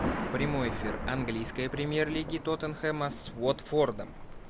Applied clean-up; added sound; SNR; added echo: none; Thunder; 5 dB; none.